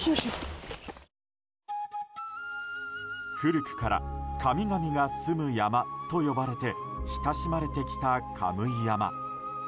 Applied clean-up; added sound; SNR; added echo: none; none; none; none.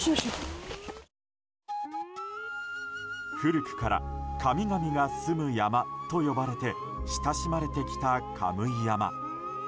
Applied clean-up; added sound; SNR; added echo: none; Alarm; 19 dB; none.